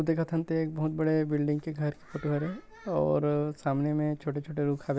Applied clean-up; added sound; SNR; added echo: none; none; none; none.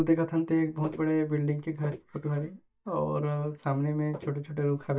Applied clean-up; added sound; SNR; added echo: neural mask model DeepFilterNet 3.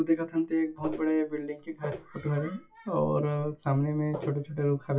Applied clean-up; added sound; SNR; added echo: classical method WPE with log-MMSE.